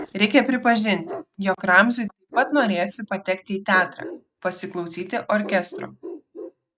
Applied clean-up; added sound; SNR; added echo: neural mask model RNNoise.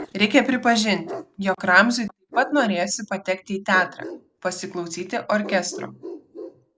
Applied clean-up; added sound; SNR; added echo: none; Bark; 16 dB; none.